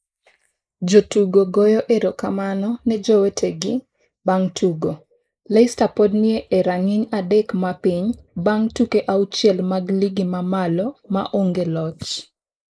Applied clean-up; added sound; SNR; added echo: neural mask model Resemble Enhance denoiser.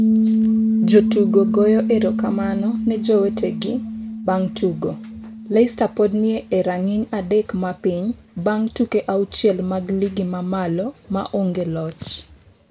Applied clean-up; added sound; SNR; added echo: none; Piano; 3 dB; none.